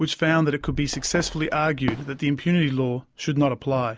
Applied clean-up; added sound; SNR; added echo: none; Fireworks; 14 dB; none.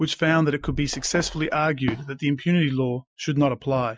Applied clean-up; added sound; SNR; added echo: classical method Wiener filter.